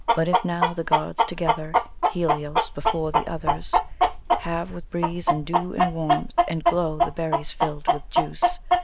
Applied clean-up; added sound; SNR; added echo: none; Chicken, rooster; -5 dB; none.